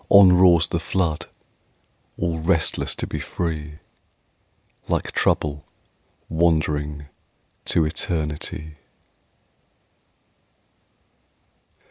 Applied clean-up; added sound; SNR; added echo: none; none; none; none.